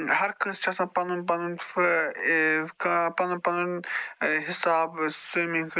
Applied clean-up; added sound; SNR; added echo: neural mask model Resemble Enhance denoiser.